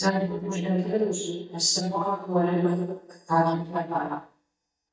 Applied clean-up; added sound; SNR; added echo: neural mask model DeepFilterNet 3.